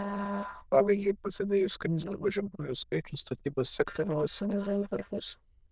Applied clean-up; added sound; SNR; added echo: neural diffusion model UNIVERSE++.